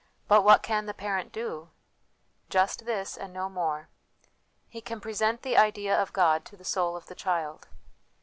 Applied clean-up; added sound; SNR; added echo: none; none; none; none.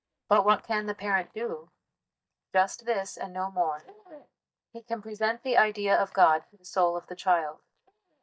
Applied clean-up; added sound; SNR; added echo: neural mask model DeepFilterNet 3.